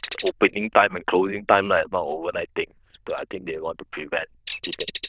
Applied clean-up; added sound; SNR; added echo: neural diffusion model UNIVERSE++.